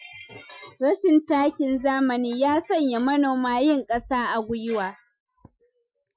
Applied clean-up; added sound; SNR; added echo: classical method Wiener filter.